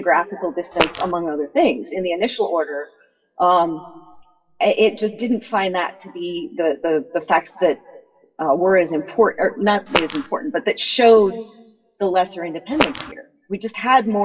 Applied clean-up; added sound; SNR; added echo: classical method WPE with log-MMSE.